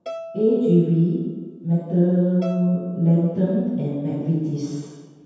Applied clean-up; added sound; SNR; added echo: none; Bowed string instrument; 19 dB; reverberation time 1.2 s.